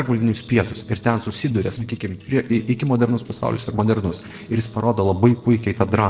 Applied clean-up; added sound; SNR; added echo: neural separator model SepFormer DNS4.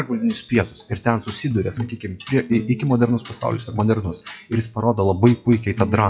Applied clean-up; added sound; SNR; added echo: classical method WPE with log-MMSE.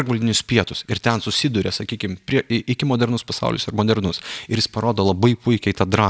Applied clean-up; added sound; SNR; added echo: none; none; none; none.